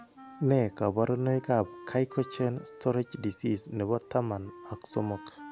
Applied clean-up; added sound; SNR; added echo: none; Wind instrument, woodwind instrument; 19 dB; none.